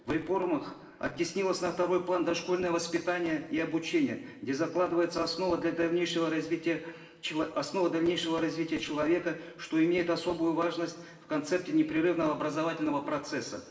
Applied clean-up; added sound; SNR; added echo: none; none; none; reverberation time 1.0 s.